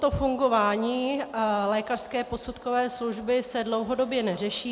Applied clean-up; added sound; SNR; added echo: none; none; none; none.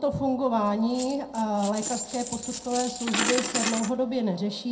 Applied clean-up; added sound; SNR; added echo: none; Coin (dropping); 5 dB; reverberation time 0.2 s.